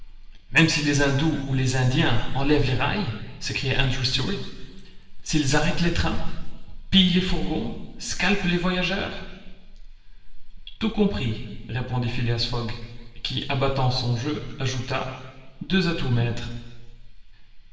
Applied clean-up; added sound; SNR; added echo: none; none; none; reverberation time 1.4 s.